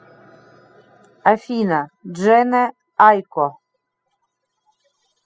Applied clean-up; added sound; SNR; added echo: classical method spectral subtraction.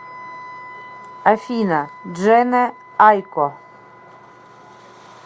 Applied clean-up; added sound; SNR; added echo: none; Wind instrument, woodwind instrument; 20 dB; none.